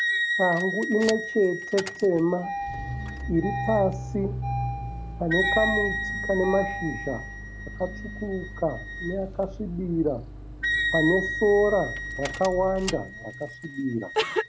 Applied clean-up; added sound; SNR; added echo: none; Wind instrument, woodwind instrument + Engine starting; 3 dB; none.